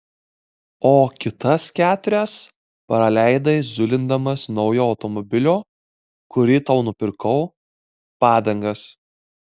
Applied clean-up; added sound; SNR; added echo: none; none; none; none.